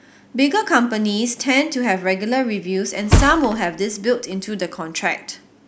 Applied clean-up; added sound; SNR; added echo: none; Thump, thud; 2 dB; none.